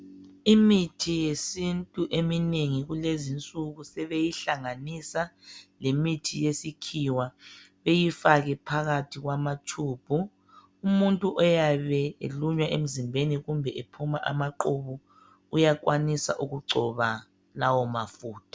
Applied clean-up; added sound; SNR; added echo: none; none; none; none.